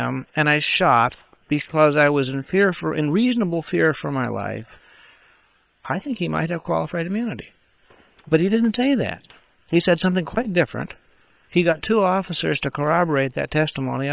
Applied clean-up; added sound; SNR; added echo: neural separator model SepFormer WHAM!.